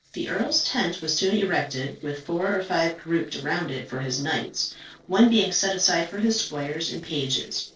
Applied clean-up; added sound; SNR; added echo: neural separator model SepFormer DNS4.